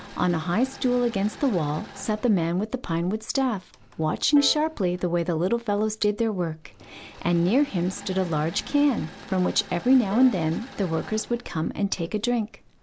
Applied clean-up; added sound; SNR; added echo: none; Piano + Engine / Mechanisms; 19 dB; none.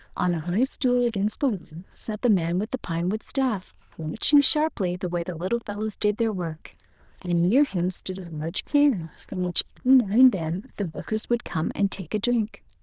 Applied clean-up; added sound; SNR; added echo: neural diffusion model UNIVERSE++.